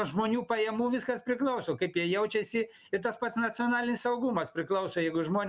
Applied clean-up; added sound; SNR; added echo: none; none; none; none.